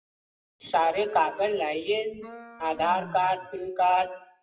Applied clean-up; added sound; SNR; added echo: classical method WPE with log-MMSE.